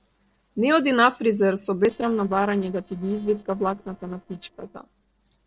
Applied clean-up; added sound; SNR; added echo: neural separator model SepFormer DNS4.